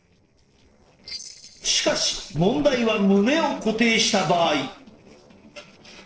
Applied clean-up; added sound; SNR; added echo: neural separator model SepFormer DNS4.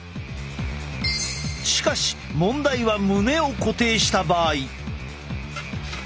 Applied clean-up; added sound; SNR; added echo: none; none; none; none.